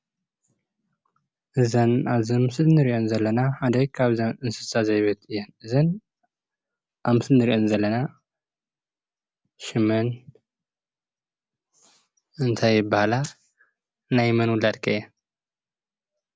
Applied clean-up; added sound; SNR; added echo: none; none; none; none.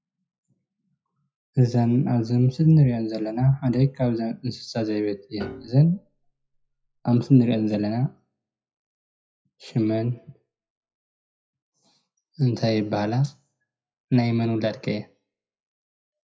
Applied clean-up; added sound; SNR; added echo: classical method WPE with log-MMSE.